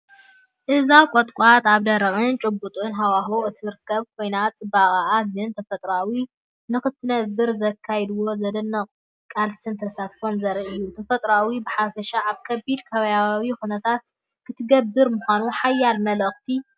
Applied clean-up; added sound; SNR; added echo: none; none; none; none.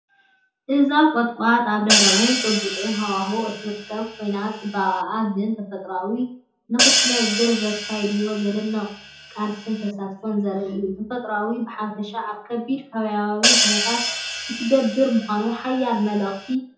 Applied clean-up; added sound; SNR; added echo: none; Hi-hat; 0 dB; reverberation time 0.5 s.